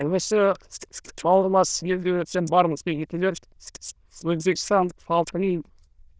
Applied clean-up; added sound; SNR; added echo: neural diffusion model UNIVERSE++.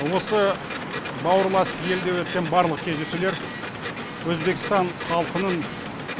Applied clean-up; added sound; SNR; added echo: none; Printer; 9 dB; none.